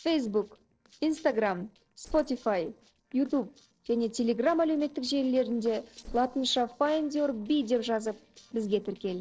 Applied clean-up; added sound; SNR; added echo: neural separator model SepFormer DNS4.